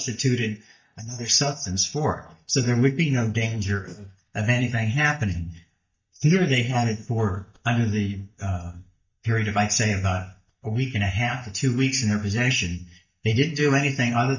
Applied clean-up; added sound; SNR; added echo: neural mask model DeepFilterNet 3.